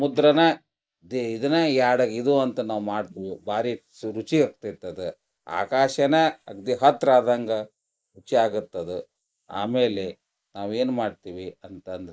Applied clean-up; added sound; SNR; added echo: neural mask model Resemble Enhance denoiser.